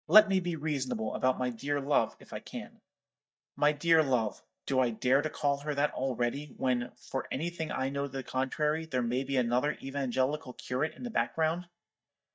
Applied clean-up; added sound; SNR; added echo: neural mask model DeepFilterNet 3.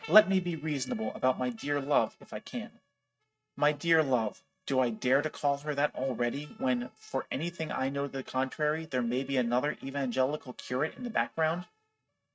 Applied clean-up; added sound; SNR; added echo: neural mask model RNNoise.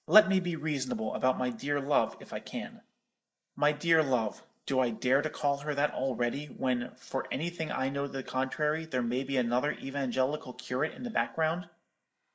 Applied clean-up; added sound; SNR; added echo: neural mask model Resemble Enhance denoiser.